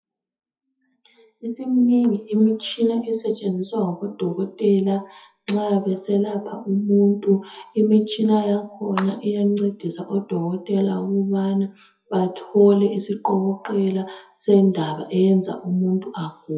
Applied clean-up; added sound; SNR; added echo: classical method WPE with log-MMSE.